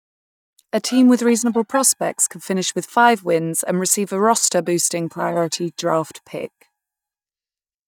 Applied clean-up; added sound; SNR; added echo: neural mask model DeepFilterNet 3.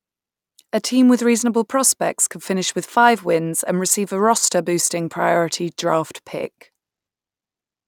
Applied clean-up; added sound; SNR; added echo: none; none; none; none.